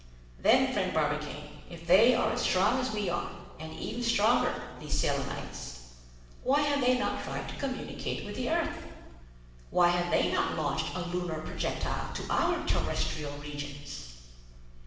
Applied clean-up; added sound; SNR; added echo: none; none; none; reverberation time 1.2 s.